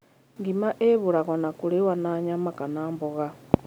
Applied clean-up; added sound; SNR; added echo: none; none; none; none.